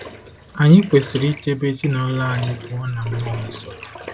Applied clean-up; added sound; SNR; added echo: none; Bathtub (filling or washing); 16 dB; none.